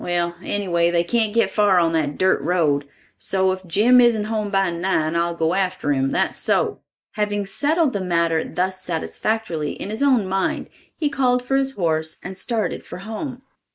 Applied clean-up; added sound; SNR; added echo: neural mask model Resemble Enhance denoiser.